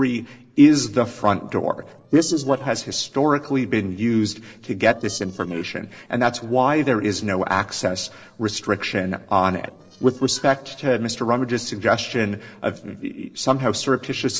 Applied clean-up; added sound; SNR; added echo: neural separator model SepFormer DNS4.